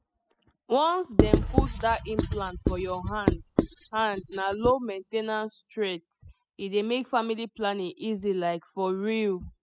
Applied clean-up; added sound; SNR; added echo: classical method spectral subtraction.